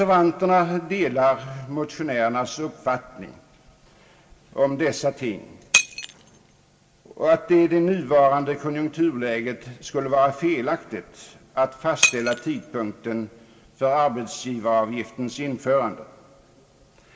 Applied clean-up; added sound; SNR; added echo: none; Shatter; 6 dB; reverberation time 1.1 s.